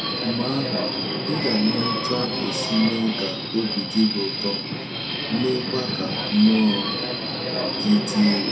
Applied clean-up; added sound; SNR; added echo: none; Subway, metro, underground; 2 dB; reverberation time 0.4 s.